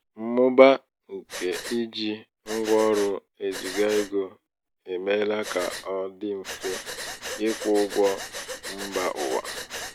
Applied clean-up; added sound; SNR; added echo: none; Breathing; 12 dB; none.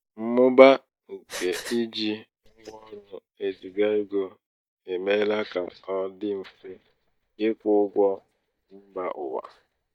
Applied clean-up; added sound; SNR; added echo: neural mask model DeepFilterNet 3.